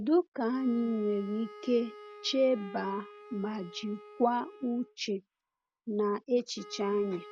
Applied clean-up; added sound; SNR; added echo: none; Wind instrument, woodwind instrument; 18 dB; none.